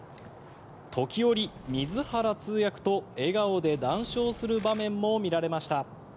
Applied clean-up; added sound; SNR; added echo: none; Engine / Mechanisms; 18 dB; none.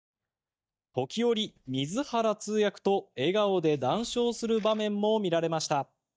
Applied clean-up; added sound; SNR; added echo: neural mask model DeepFilterNet 3.